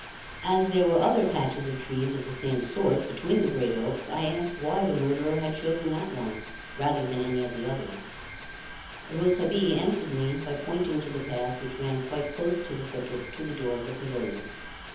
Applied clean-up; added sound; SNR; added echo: none; Mechanisms; 13 dB; reverberation time 1.3 s.